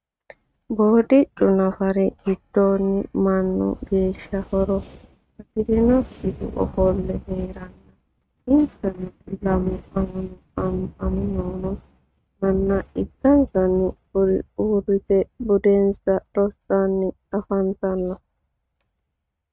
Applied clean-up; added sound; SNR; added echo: neural mask model RNNoise.